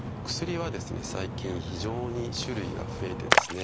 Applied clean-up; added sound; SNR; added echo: none; Splash, splatter; -4 dB; none.